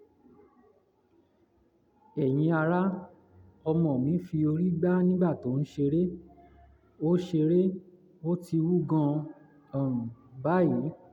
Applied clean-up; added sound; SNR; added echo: none; none; none; none.